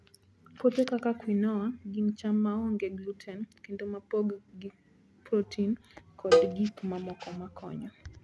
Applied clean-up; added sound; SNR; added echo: none; Cowbell; -3 dB; none.